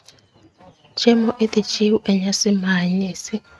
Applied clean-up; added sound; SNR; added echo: neural mask model RNNoise.